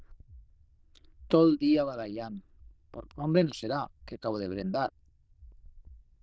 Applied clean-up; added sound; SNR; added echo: neural diffusion model UNIVERSE++.